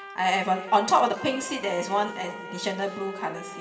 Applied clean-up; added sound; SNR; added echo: none; Trumpet; 13 dB; reverberation time 2.2 s.